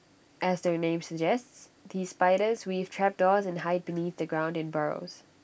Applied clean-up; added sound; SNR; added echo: none; none; none; none.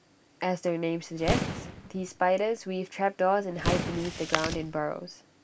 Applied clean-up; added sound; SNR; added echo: none; Boom + Chewing, mastication; 4 dB; none.